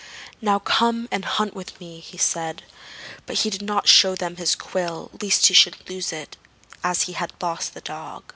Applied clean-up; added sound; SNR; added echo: none; none; none; none.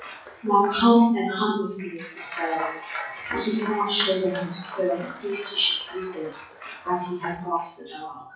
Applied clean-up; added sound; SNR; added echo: classical method WPE with log-MMSE.